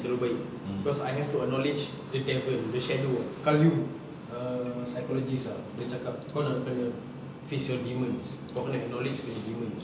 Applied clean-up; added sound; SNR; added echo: none; none; none; none.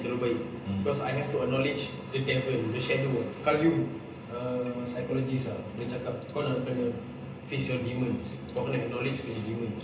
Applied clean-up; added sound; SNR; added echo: none; none; none; reverberation time 0.2 s.